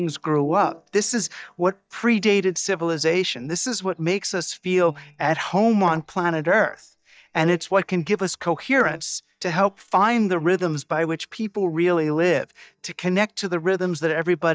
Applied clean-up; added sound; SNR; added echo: neural mask model DeepFilterNet 3.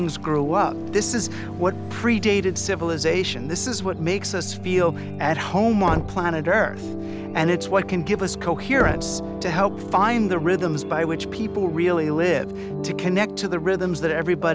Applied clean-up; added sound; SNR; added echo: none; Knock; 12 dB; none.